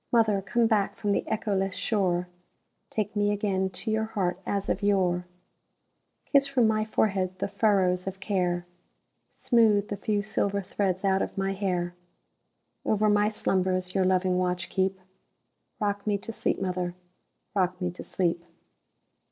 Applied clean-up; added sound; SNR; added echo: neural separator model SepFormer DNS4.